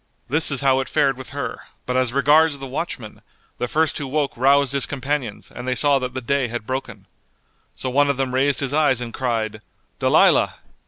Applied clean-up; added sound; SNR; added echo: none; none; none; none.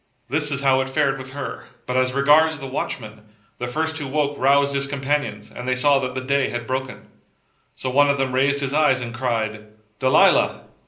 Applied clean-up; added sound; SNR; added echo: none; none; none; reverberation time 0.5 s.